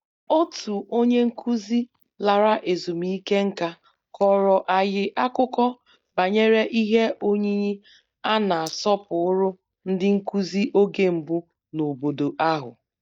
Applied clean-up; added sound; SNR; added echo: neural mask model DeepFilterNet 3.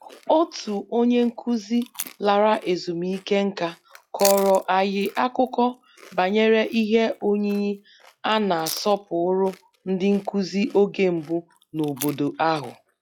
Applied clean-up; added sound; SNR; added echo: classical method log-MMSE.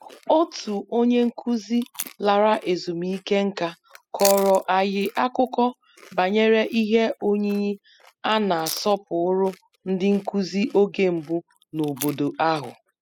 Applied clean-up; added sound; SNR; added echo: classical method spectral subtraction.